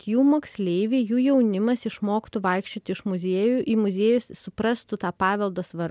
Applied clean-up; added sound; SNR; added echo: none; none; none; none.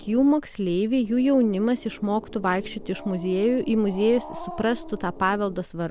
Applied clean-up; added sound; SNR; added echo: none; Growling; 16 dB; none.